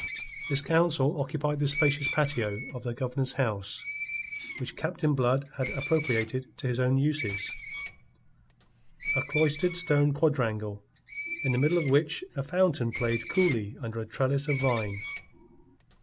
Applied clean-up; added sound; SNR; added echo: none; Screech; 8 dB; none.